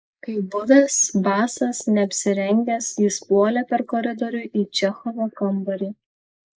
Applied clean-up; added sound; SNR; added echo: neural mask model Resemble Enhance denoiser.